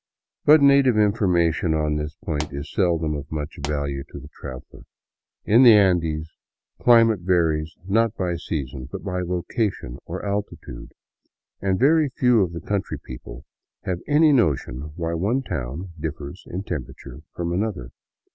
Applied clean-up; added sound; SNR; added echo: none; Explosion; 18 dB; none.